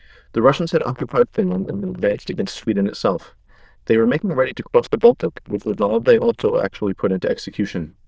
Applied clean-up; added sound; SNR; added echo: neural diffusion model UNIVERSE++.